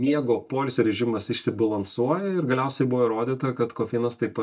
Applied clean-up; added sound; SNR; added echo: neural mask model DeepFilterNet 3.